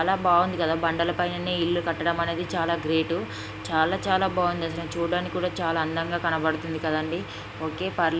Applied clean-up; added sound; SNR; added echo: none; none; none; none.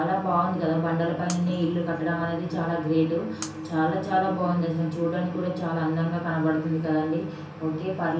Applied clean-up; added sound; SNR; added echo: none; Shatter; 20 dB; reverberation time 0.6 s.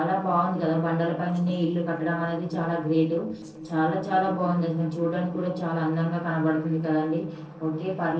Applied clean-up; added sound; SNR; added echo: neural separator model SepFormer DNS4.